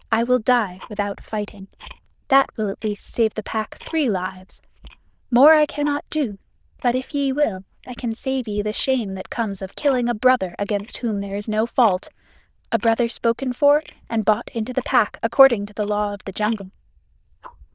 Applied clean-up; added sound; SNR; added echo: neural diffusion model UNIVERSE++.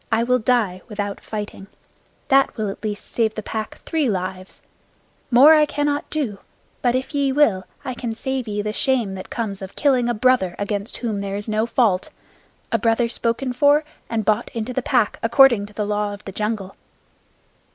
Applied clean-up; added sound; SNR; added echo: none; none; none; none.